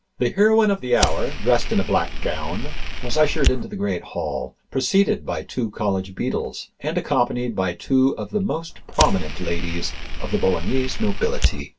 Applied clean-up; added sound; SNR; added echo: none; Fire; -1 dB; reverberation time 0.1 s.